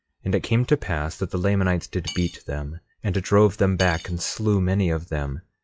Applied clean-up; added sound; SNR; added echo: classical method log-MMSE.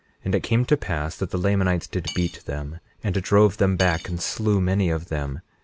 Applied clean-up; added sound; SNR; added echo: none; Cutlery, silverware / Dishes, pots, and pans; 17 dB; none.